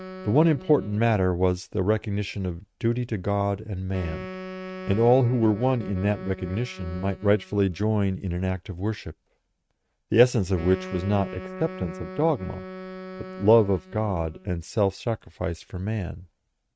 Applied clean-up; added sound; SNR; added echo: neural mask model RNNoise.